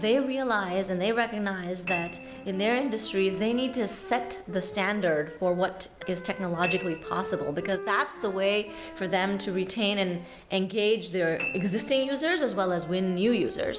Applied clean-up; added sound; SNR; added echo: none; Piano + Wind instrument, woodwind instrument; 13 dB; none.